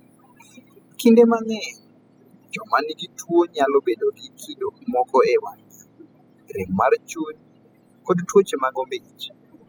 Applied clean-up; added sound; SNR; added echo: classical method spectral subtraction.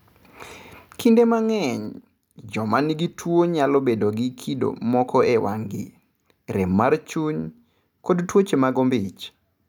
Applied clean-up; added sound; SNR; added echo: none; none; none; none.